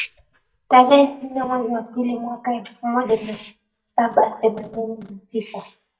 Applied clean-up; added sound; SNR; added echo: neural mask model DeepFilterNet 3.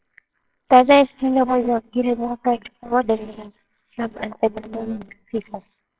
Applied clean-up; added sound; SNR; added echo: neural separator model SepFormer WHAMR!.